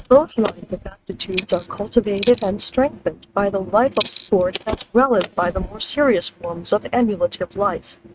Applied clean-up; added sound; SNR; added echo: neural mask model RNNoise.